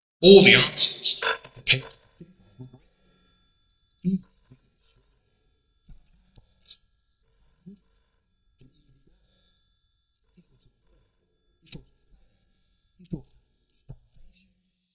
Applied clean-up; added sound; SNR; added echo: neural mask model DeepFilterNet 3.